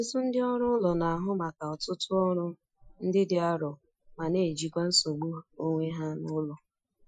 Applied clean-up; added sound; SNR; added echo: classical method Wiener filter.